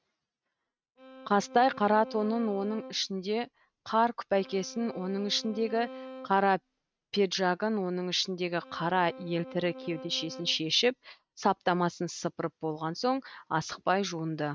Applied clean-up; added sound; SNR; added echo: neural mask model RNNoise.